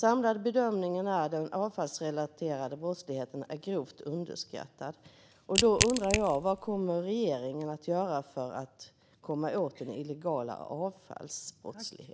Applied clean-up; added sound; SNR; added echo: none; Crack / Crushing; -1 dB; none.